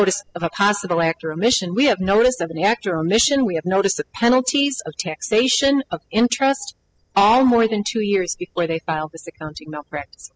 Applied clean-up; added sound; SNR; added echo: classical method spectral subtraction.